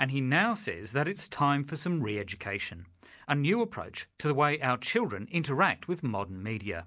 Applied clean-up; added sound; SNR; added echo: none; none; none; none.